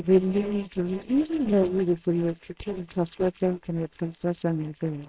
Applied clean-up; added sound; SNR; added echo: neural separator model SepFormer WHAMR!.